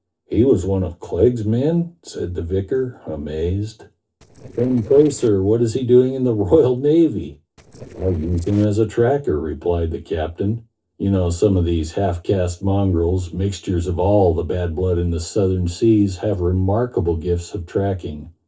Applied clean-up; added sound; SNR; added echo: neural separator model SepFormer DNS4.